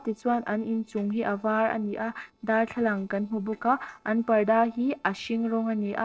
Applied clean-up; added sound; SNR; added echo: neural separator model SepFormer DNS4.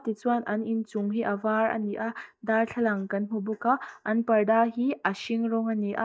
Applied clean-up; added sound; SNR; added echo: neural mask model DeepFilterNet 3.